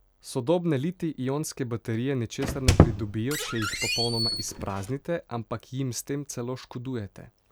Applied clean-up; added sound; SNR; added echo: none; Squeak; -4 dB; none.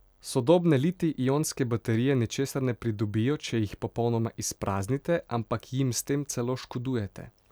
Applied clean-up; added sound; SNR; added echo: none; none; none; none.